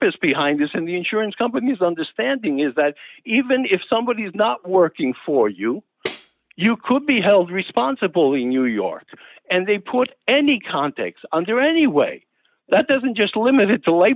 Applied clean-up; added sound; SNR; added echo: neural mask model RNNoise.